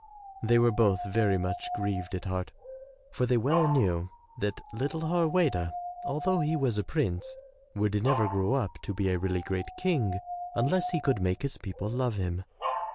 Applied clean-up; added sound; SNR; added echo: none; Dog; 10 dB; none.